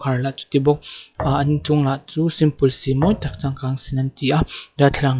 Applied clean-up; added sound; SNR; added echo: classical method log-MMSE.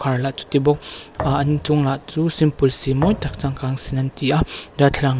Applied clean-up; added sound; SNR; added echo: none; Thump, thud; 12 dB; none.